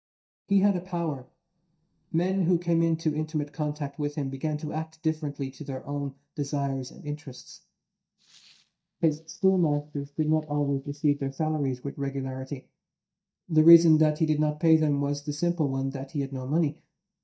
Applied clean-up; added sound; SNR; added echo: neural mask model DeepFilterNet 3.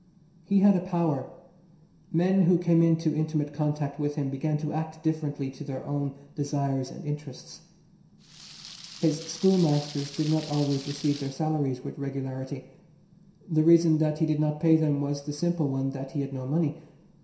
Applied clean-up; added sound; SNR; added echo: none; Rain; 16 dB; reverberation time 0.7 s.